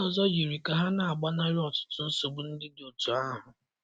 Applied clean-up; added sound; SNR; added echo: none; none; none; none.